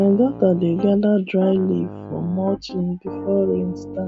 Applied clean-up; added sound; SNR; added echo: none; Piano; 13 dB; none.